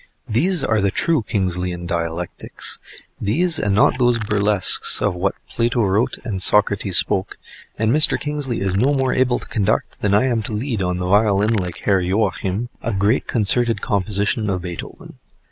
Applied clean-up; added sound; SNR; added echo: neural mask model Resemble Enhance denoiser.